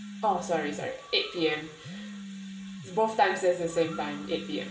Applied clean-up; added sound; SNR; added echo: none; Telephone; 13 dB; reverberation time 1.4 s.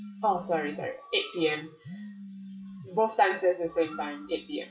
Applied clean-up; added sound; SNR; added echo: classical method WPE with log-MMSE.